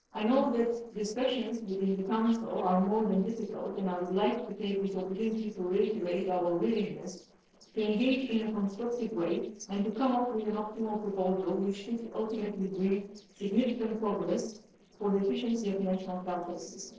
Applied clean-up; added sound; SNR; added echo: neural separator model SepFormer DNS4.